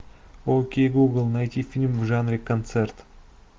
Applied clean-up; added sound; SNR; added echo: none; none; none; none.